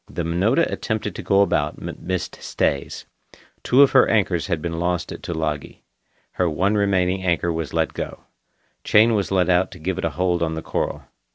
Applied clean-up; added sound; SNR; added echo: none; none; none; none.